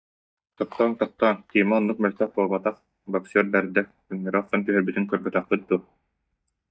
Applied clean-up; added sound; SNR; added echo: neural mask model DeepFilterNet 3.